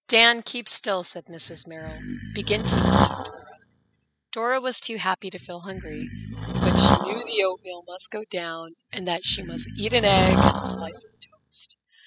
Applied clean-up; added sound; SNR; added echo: classical method spectral subtraction.